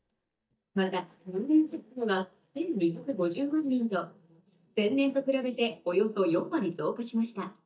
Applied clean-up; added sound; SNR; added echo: neural mask model DeepFilterNet 3.